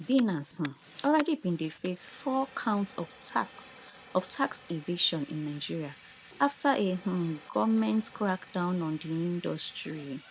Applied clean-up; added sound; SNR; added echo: none; Fire; 20 dB; none.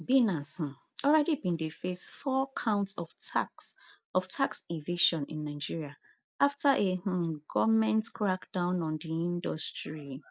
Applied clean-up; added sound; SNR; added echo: none; none; none; none.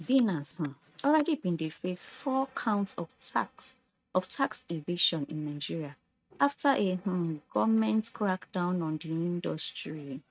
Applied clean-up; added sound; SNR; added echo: neural mask model RNNoise.